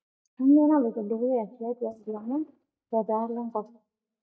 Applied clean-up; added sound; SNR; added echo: neural mask model DeepFilterNet 3.